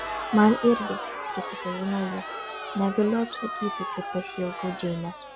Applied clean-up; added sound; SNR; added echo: none; Crowd; 7 dB; none.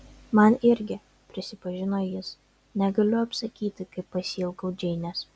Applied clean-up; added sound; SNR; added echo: none; none; none; none.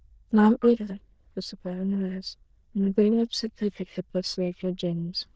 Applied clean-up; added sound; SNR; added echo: neural diffusion model UNIVERSE++.